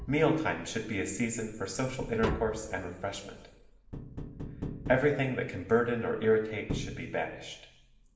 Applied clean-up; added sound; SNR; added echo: none; Tap; 10 dB; reverberation time 0.9 s.